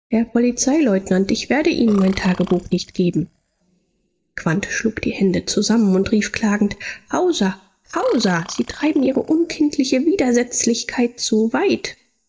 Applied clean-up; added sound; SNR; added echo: neural mask model DeepFilterNet 3.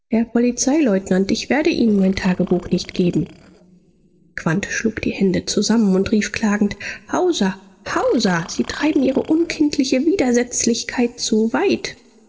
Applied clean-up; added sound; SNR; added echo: neural separator model SepFormer DNS4.